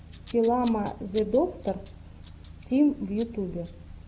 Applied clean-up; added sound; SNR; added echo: none; Scissors; 17 dB; none.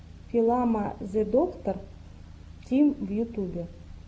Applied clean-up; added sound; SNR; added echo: none; none; none; none.